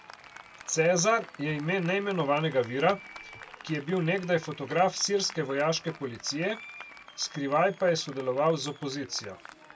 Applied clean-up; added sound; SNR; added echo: none; Applause; 19 dB; none.